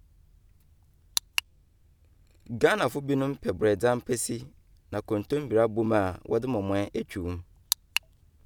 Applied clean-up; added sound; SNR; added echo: none; none; none; none.